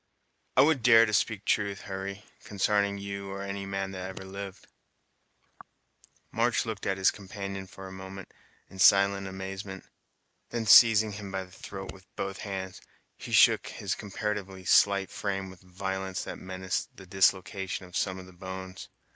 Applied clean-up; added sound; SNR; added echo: neural mask model Resemble Enhance denoiser.